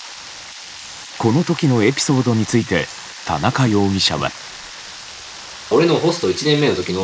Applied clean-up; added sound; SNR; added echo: neural mask model Resemble Enhance denoiser.